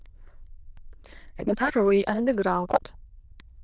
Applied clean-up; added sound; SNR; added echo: neural diffusion model UNIVERSE++.